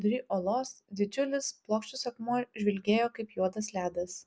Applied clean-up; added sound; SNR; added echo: none; none; none; none.